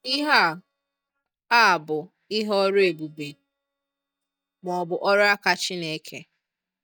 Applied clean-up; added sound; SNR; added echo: neural mask model DeepFilterNet 3.